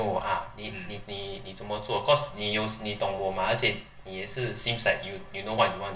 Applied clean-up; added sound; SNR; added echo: none; none; none; reverberation time 0.1 s.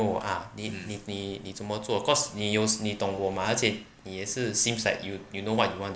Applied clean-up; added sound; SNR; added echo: none; none; none; none.